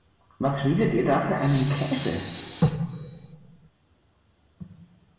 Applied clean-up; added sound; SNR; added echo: none; Tools; 17 dB; reverberation time 1.6 s.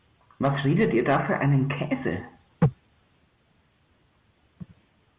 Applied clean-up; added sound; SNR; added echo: none; none; none; none.